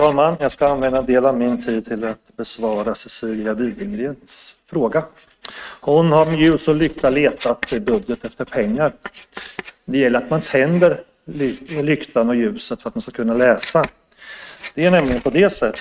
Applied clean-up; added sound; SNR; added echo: neural mask model RNNoise.